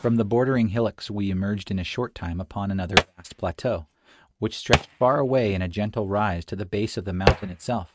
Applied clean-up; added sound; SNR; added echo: neural mask model RNNoise.